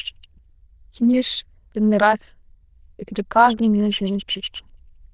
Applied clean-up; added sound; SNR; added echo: neural diffusion model UNIVERSE++.